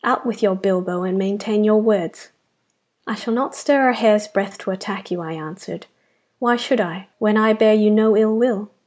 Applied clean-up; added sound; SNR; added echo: none; none; none; none.